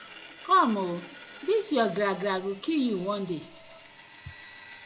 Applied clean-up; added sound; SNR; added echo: none; Sawing; 17 dB; none.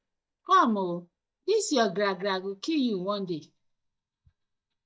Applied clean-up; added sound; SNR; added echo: neural mask model DeepFilterNet 3.